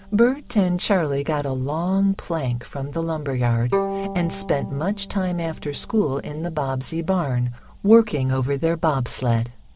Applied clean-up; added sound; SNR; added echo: none; Bowed string instrument; 13 dB; none.